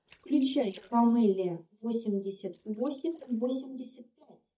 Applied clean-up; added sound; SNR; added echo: neural mask model DeepFilterNet 3.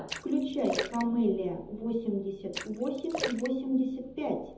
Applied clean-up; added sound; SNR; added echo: none; Splash, splatter; 9 dB; reverberation time 0.8 s.